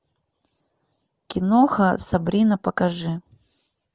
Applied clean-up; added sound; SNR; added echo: none; none; none; none.